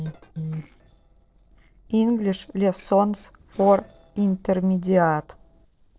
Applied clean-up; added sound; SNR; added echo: neural separator model SepFormer DNS4.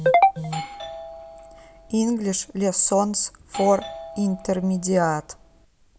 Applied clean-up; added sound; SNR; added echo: none; Doorbell; 16 dB; none.